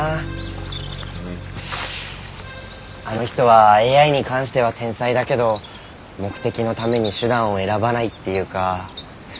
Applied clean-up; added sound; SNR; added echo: none; Accordion + Bird vocalization, bird call, bird song; 18 dB; none.